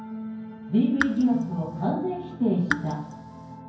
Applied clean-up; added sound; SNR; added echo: none; Raindrop / Drip; 7 dB; reverberation time 0.9 s.